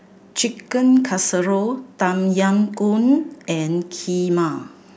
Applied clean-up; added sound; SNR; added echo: none; none; none; none.